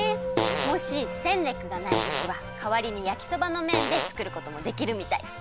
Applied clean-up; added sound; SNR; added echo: none; Fart + Musical instrument; 2 dB; none.